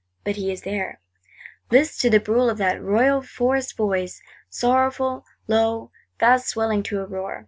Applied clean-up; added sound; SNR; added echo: none; none; none; none.